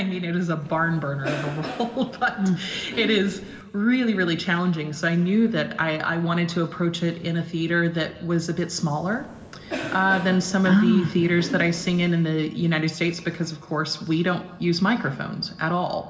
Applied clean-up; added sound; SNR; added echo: none; Cough; 12 dB; reverberation time 1.6 s.